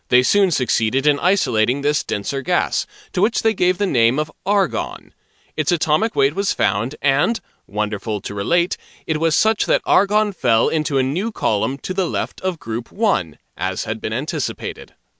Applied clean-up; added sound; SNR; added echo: none; none; none; none.